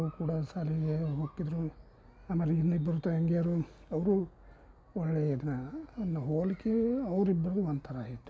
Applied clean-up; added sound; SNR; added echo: none; none; none; none.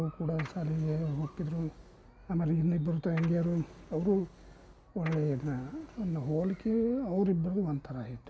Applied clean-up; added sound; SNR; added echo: none; Printer; 20 dB; none.